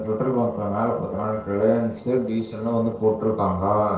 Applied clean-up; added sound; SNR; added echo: neural separator model SepFormer DNS4.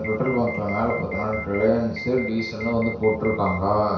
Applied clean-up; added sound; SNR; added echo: none; Alarm; 12 dB; reverberation time 0.6 s.